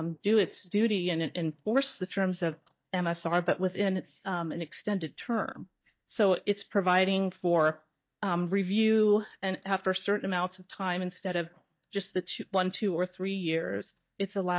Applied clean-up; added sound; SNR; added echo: neural mask model DeepFilterNet 3.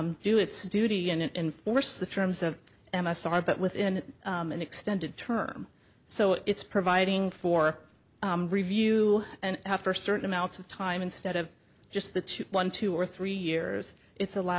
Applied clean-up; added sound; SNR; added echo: none; none; none; none.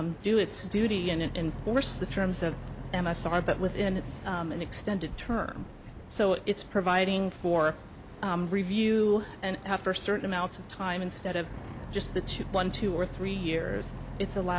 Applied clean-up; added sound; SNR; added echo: none; Boat, Water vehicle; 11 dB; none.